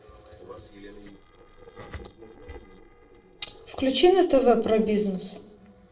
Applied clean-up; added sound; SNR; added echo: neural separator model SepFormer DNS4.